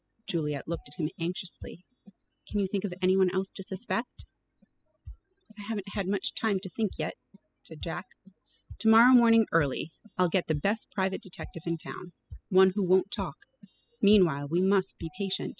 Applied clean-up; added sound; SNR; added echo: classical method spectral subtraction.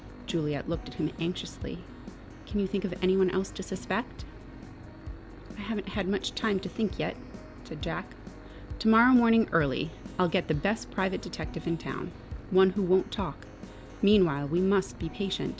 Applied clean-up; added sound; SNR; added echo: none; Engine / Boat, Water vehicle + Keyboard (musical); 13 dB; none.